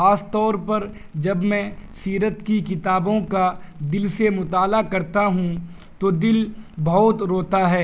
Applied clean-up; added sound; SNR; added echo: none; none; none; none.